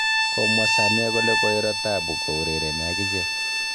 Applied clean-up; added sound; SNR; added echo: none; Bowed string instrument; -4 dB; none.